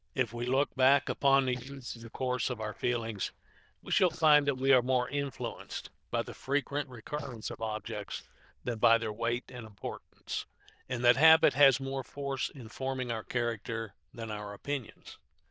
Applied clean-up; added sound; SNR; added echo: neural diffusion model UNIVERSE++.